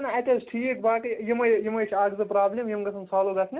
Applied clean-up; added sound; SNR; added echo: none; none; none; none.